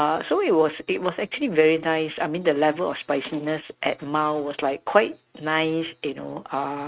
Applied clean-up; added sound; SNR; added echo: neural mask model RNNoise.